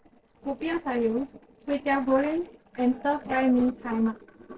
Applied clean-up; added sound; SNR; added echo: neural separator model SepFormer DNS4.